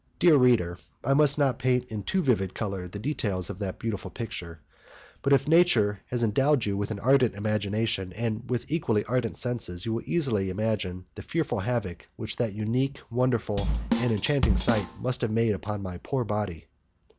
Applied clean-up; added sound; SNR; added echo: none; Drum kit; 1 dB; none.